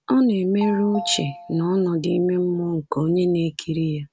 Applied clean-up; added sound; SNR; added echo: none; Telephone; 15 dB; none.